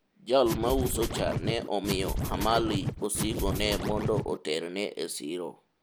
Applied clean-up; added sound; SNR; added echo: none; Scratching (performance technique); 2 dB; none.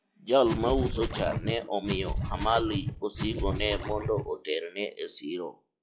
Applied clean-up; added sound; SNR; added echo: classical method log-MMSE.